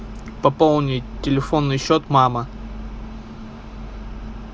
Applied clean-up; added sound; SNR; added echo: none; none; none; none.